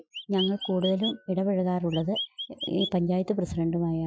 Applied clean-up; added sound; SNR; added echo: classical method Wiener filter.